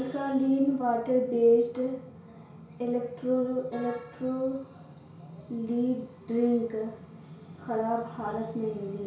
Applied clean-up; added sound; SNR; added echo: none; none; none; reverberation time 0.6 s.